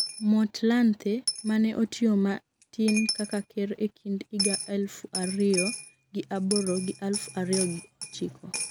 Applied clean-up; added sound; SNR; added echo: none; Coin (dropping); 8 dB; none.